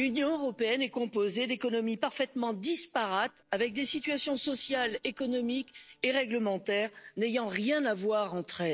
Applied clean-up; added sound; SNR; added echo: neural separator model SepFormer DNS4.